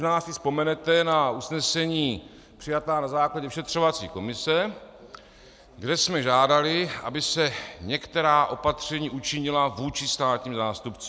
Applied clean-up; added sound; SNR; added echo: none; none; none; none.